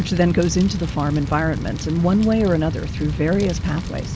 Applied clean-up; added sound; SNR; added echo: none; Fire; 6 dB; none.